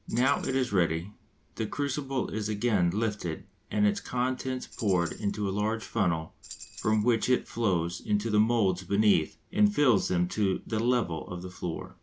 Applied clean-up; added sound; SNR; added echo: none; Tambourine; 17 dB; none.